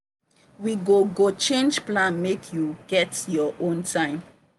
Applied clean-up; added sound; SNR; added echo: none; none; none; none.